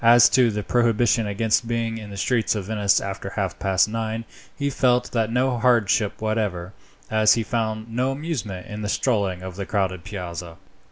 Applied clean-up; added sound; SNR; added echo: none; none; none; none.